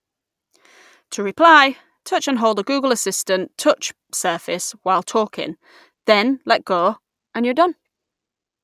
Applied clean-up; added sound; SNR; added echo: none; none; none; none.